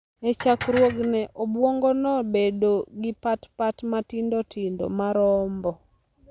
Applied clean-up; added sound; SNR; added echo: none; Dishes, pots, and pans; 12 dB; none.